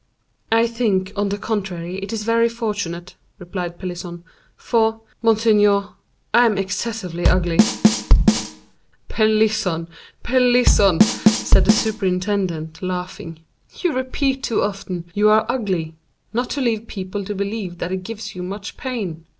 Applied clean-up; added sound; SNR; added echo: none; Bass drum / Snare drum / Drum kit; -5 dB; none.